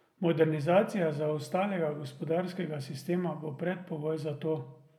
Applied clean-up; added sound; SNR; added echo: none; none; none; reverberation time 1.1 s.